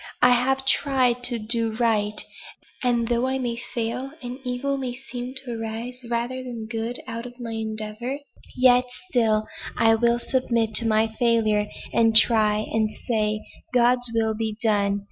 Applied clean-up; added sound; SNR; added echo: none; none; none; none.